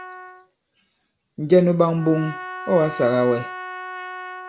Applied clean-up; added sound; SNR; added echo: none; Trumpet; 13 dB; none.